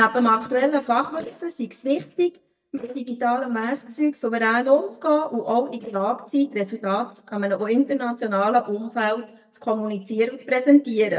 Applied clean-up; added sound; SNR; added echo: neural mask model DeepFilterNet 3.